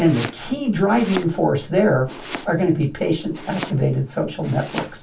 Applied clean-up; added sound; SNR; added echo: none; Domestic sounds, home sounds; 14 dB; reverberation time 0.2 s.